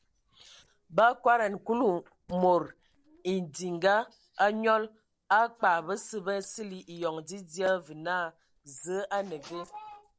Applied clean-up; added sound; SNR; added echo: neural separator model SepFormer DNS4.